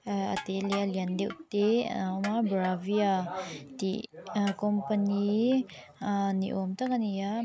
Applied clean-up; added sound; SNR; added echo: none; Crushing; 18 dB; none.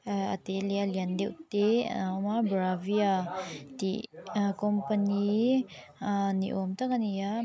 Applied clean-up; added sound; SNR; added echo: none; none; none; none.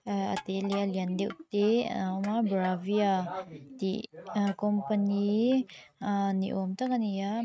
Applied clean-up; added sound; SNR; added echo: neural mask model RNNoise.